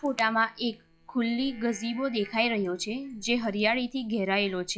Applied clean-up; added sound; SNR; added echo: classical method log-MMSE.